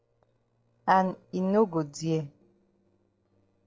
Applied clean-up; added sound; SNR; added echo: neural separator model SepFormer DNS4.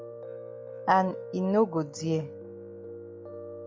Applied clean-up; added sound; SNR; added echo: none; Piano; 11 dB; none.